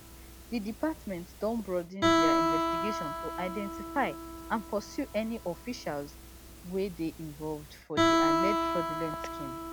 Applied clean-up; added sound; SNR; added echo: none; Guitar; -4 dB; none.